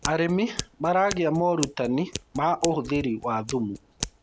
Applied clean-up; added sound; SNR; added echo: none; Scissors; 12 dB; none.